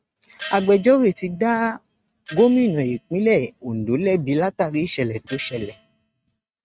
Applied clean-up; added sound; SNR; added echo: neural mask model RNNoise.